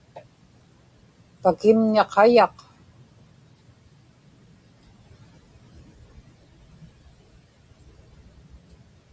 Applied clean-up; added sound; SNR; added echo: none; none; none; none.